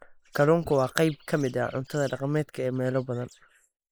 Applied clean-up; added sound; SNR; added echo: neural mask model Resemble Enhance denoiser.